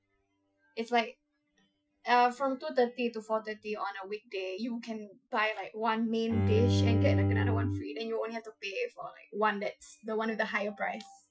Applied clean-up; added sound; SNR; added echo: classical method Wiener filter.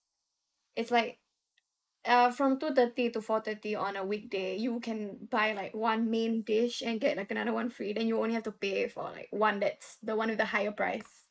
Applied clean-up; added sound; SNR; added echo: neural mask model Resemble Enhance denoiser.